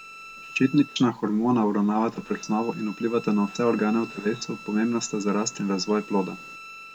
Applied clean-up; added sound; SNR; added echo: none; Bowed string instrument; 19 dB; none.